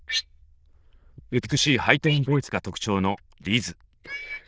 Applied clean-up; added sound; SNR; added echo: neural diffusion model UNIVERSE++.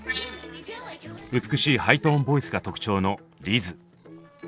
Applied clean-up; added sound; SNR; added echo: neural separator model SepFormer DNS4.